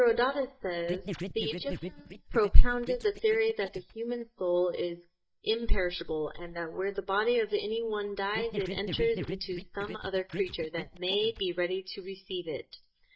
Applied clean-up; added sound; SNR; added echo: neural mask model DeepFilterNet 3.